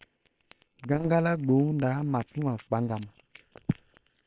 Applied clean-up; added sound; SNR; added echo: neural separator model SepFormer WHAM!.